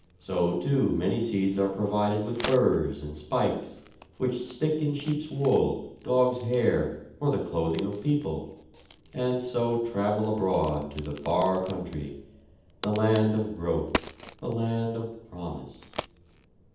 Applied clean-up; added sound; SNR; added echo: none; Crack; 15 dB; reverberation time 0.8 s.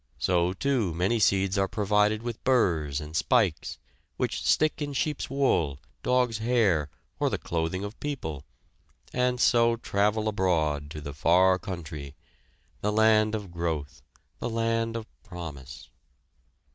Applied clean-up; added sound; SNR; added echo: none; none; none; none.